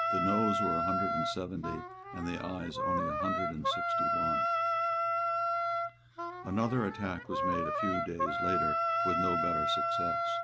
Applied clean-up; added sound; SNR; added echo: none; Wind instrument, woodwind instrument; -5 dB; none.